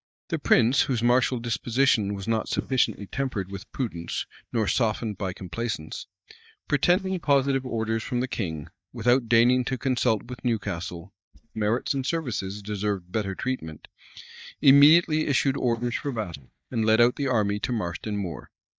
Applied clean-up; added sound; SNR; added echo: neural mask model DeepFilterNet 3.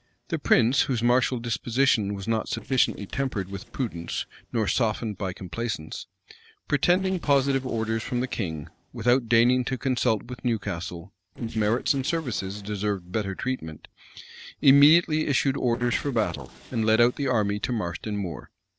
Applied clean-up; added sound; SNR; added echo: neural separator model SepFormer DNS4.